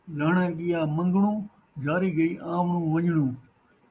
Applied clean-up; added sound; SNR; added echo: none; none; none; none.